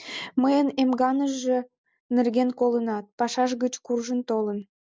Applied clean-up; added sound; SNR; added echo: none; none; none; none.